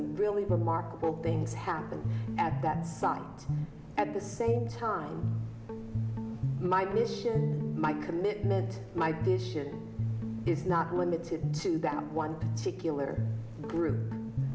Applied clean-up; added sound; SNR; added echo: none; Guitar; 1 dB; none.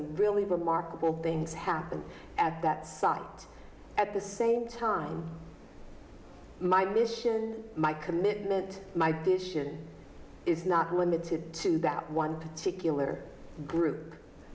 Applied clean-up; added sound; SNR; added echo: none; none; none; none.